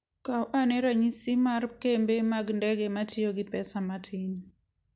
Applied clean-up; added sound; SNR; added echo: none; none; none; none.